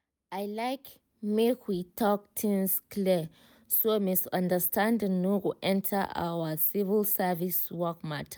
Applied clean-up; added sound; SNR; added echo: none; none; none; none.